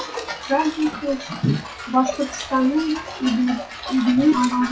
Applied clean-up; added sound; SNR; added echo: classical method WPE with log-MMSE.